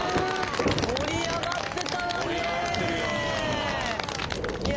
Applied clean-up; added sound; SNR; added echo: none; Thunder; 4 dB; none.